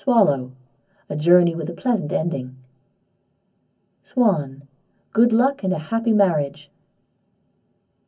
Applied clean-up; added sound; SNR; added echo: none; none; none; reverberation time 0.3 s.